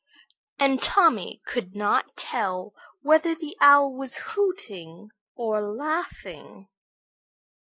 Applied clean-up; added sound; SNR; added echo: neural mask model Resemble Enhance denoiser.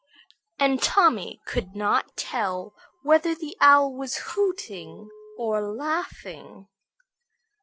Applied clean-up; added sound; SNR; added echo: neural separator model SepFormer DNS4.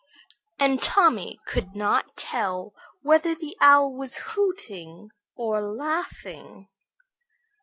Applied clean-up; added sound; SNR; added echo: none; none; none; none.